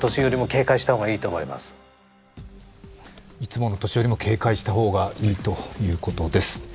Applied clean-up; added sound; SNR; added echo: none; none; none; none.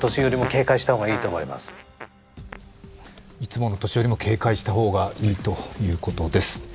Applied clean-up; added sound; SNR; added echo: none; Fart; 15 dB; none.